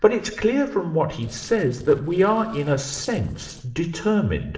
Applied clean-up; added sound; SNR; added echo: neural separator model SepFormer DNS4.